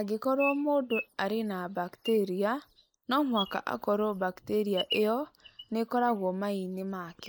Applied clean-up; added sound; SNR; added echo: neural mask model Resemble Enhance denoiser.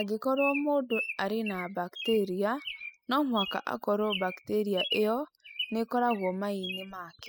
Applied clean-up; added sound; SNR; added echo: classical method spectral subtraction.